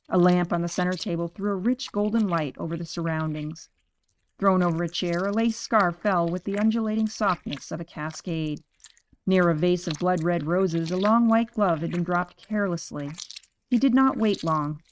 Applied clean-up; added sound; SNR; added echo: neural mask model RNNoise.